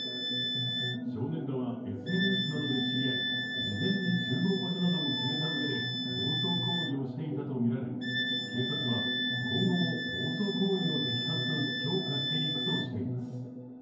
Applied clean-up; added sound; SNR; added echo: none; Wind instrument, woodwind instrument; 3 dB; reverberation time 0.9 s.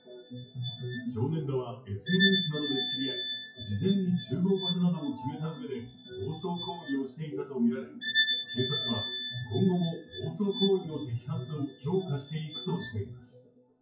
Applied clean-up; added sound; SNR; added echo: classical method WPE with log-MMSE.